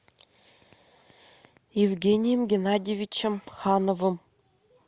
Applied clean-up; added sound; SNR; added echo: none; none; none; none.